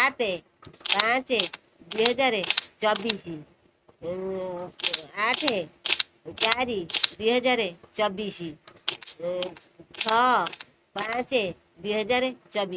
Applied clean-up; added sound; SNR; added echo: neural mask model RNNoise.